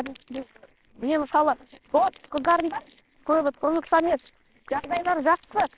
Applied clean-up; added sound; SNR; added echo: neural separator model SepFormer WHAMR!.